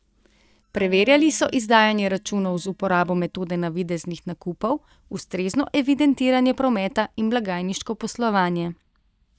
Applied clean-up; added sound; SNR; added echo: neural mask model DeepFilterNet 3.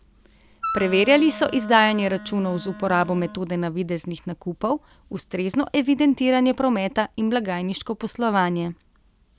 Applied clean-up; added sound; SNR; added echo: none; Wind instrument, woodwind instrument; 12 dB; none.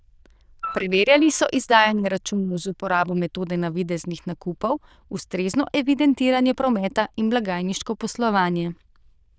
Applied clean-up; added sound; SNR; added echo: neural diffusion model UNIVERSE++.